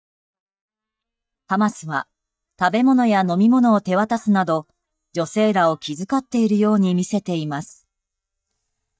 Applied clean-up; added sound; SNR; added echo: neural mask model DeepFilterNet 3.